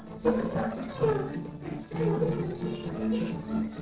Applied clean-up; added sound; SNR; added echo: neural separator model SepFormer DNS4.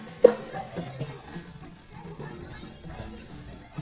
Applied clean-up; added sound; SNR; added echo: neural mask model DeepFilterNet 3.